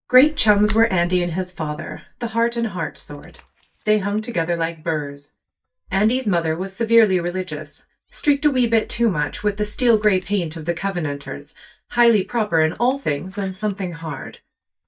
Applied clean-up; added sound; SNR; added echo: neural mask model DeepFilterNet 3.